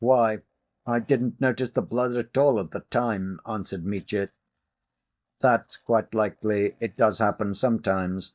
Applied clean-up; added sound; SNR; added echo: neural mask model DeepFilterNet 3.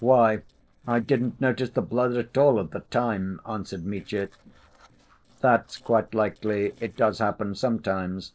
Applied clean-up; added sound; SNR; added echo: neural separator model SepFormer DNS4.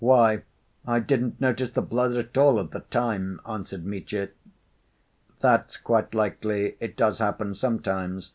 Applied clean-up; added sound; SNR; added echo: none; none; none; none.